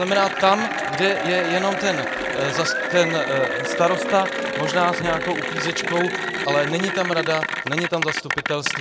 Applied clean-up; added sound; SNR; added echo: none; Applause / Cheering; 2 dB; none.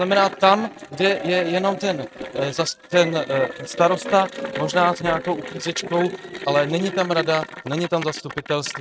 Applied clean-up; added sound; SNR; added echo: neural mask model RNNoise.